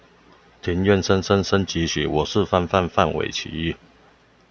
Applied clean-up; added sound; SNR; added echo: none; none; none; none.